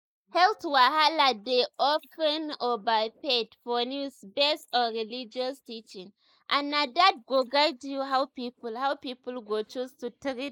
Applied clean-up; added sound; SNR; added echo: neural mask model Resemble Enhance denoiser.